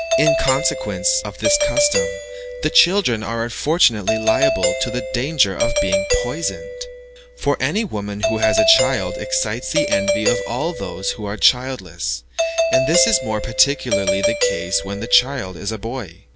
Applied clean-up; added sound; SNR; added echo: none; Doorbell; 1 dB; none.